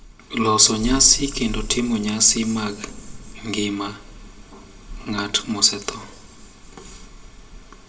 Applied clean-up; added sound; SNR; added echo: none; Thunder; 13 dB; reverberation time 1.0 s.